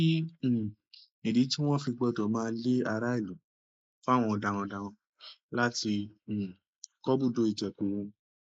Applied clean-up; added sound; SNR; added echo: neural mask model Resemble Enhance denoiser.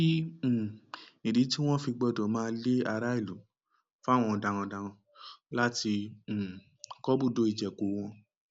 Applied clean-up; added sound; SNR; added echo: none; none; none; none.